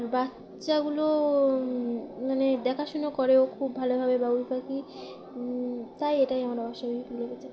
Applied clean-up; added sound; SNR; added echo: none; none; none; reverberation time 0.3 s.